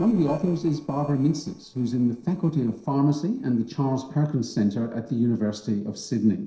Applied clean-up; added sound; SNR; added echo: neural separator model SepFormer DNS4.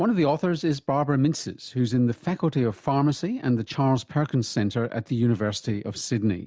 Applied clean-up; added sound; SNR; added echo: none; none; none; none.